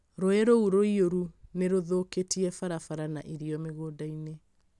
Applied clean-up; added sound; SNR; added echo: none; none; none; none.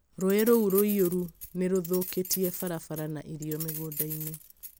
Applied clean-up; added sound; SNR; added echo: none; Keys jangling; 10 dB; none.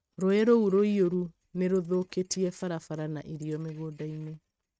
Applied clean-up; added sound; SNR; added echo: neural mask model RNNoise.